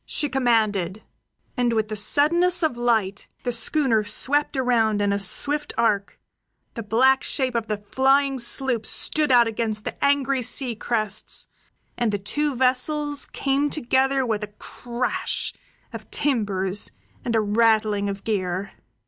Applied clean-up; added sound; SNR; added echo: none; none; none; none.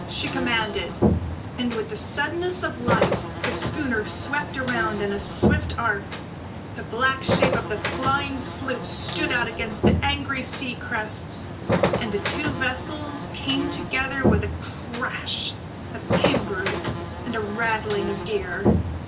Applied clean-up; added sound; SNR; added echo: none; Buzz; -2 dB; reverberation time 0.3 s.